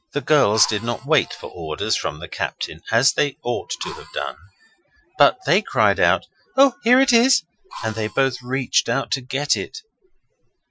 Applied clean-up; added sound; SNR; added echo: classical method Wiener filter.